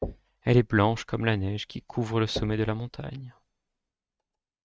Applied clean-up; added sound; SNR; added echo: neural mask model RNNoise.